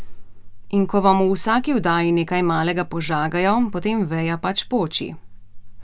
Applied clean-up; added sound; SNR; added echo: none; none; none; none.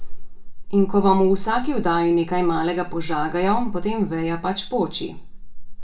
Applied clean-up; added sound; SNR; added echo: none; none; none; reverberation time 0.3 s.